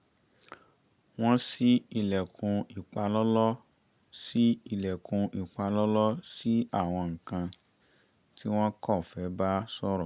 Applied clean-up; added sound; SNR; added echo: none; none; none; none.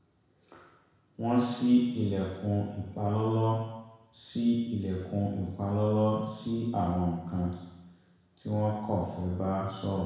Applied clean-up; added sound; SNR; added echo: none; none; none; reverberation time 1.1 s.